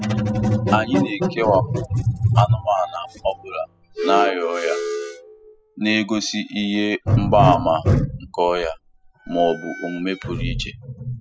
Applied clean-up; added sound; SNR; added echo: classical method spectral subtraction.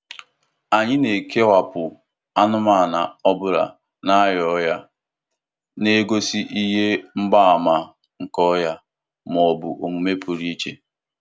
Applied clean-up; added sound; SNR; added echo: none; none; none; none.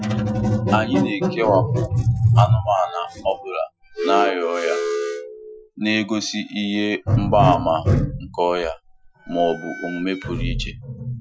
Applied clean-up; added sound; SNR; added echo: classical method Wiener filter.